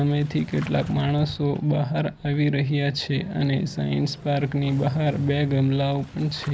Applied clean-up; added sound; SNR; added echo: none; Engine starting / Motorcycle; 17 dB; none.